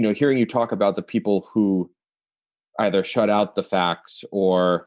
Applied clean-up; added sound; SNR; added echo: none; none; none; none.